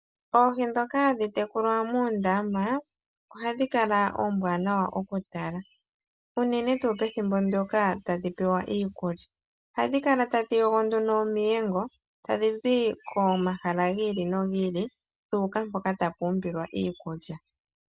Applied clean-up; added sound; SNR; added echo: none; none; none; none.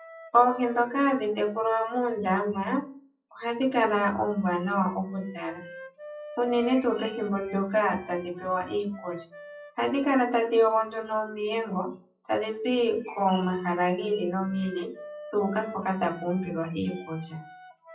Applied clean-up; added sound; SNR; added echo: classical method WPE with log-MMSE.